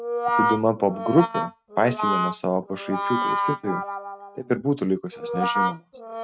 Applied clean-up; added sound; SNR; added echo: neural mask model RNNoise.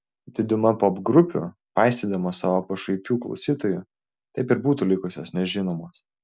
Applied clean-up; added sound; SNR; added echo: none; none; none; none.